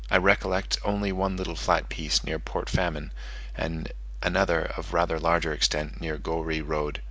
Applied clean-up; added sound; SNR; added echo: none; none; none; none.